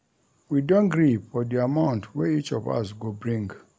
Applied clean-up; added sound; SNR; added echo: none; none; none; none.